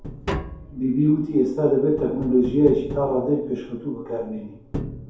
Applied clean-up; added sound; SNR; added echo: none; Tap; 12 dB; reverberation time 2.4 s.